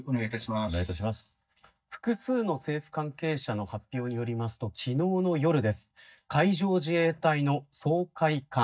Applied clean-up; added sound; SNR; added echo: neural mask model DeepFilterNet 3.